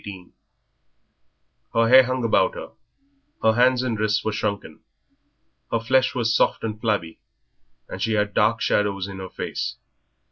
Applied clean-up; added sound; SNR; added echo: none; none; none; none.